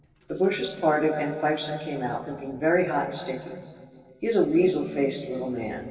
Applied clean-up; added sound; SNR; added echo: neural separator model SepFormer DNS4.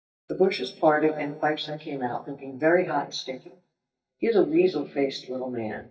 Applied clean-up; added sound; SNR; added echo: neural mask model DeepFilterNet 3.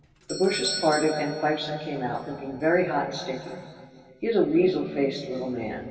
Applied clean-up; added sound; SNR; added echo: none; Doorbell; 14 dB; reverberation time 2.5 s.